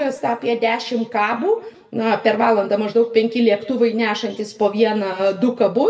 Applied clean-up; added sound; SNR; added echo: none; none; none; reverberation time 0.7 s.